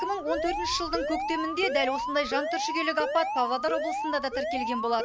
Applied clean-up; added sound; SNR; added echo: none; Alarm; 2 dB; none.